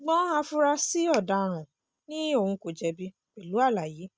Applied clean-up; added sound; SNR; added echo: none; none; none; none.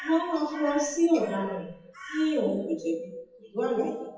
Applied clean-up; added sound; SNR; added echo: classical method WPE with log-MMSE.